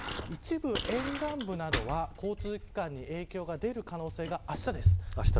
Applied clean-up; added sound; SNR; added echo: none; Bicycle; -3 dB; none.